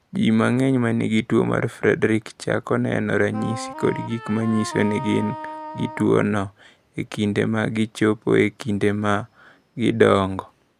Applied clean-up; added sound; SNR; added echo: none; Wind instrument, woodwind instrument; 12 dB; none.